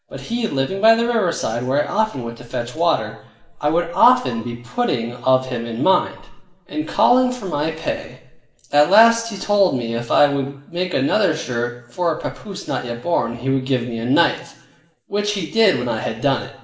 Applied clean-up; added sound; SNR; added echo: none; none; none; reverberation time 0.7 s.